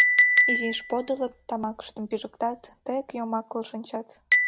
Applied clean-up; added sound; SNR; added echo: none; Chink, clink; -5 dB; none.